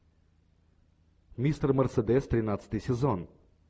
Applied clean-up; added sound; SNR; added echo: none; none; none; none.